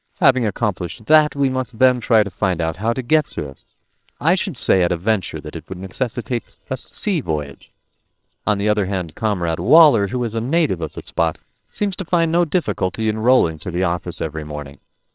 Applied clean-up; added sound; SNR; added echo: neural separator model SepFormer WHAMR!.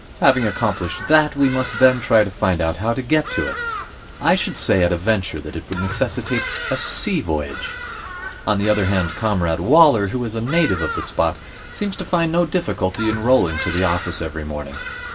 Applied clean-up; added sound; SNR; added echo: none; Bird vocalization, bird call, bird song; 11 dB; reverberation time 0.1 s.